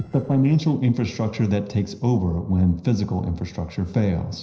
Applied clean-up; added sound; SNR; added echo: neural separator model SepFormer DNS4.